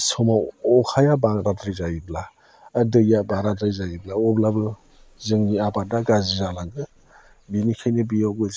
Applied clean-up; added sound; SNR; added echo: neural mask model Resemble Enhance denoiser.